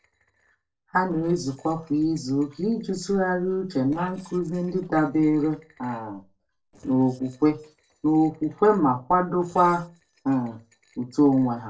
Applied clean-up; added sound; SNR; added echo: neural separator model SepFormer DNS4.